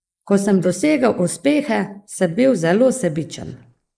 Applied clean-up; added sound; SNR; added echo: neural mask model Resemble Enhance denoiser.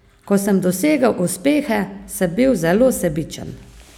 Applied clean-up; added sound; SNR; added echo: none; none; none; none.